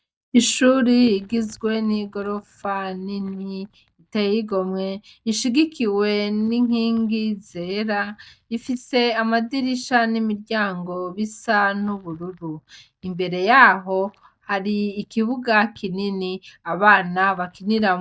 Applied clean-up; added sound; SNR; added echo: neural mask model DeepFilterNet 3.